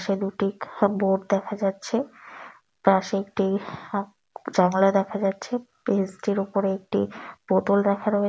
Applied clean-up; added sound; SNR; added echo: none; none; none; none.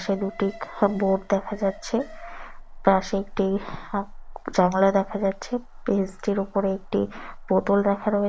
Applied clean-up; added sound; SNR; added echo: none; Alarm; 16 dB; none.